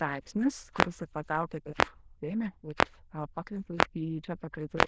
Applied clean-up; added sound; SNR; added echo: neural diffusion model UNIVERSE++.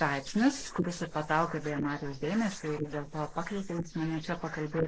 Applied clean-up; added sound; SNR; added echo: neural mask model Resemble Enhance denoiser.